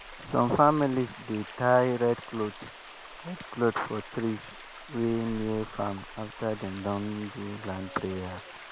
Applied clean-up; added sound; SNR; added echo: none; Stream; 14 dB; none.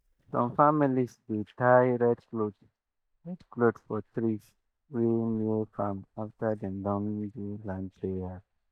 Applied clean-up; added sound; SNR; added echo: neural mask model DeepFilterNet 3.